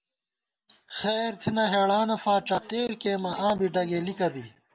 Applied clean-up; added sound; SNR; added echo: none; none; none; none.